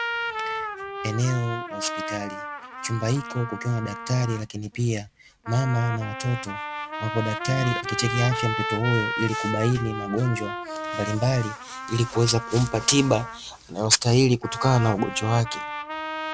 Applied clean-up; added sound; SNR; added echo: none; Trumpet; 7 dB; none.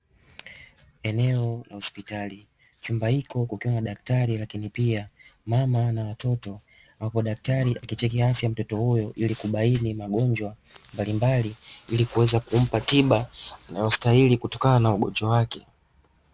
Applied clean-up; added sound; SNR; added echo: none; none; none; none.